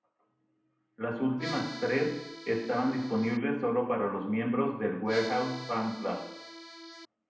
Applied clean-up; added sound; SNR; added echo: none; Accordion; 11 dB; reverberation time 0.7 s.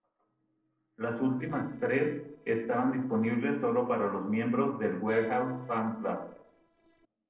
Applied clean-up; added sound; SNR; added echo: neural separator model SepFormer DNS4.